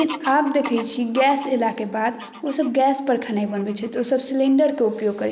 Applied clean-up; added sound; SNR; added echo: neural mask model Resemble Enhance denoiser.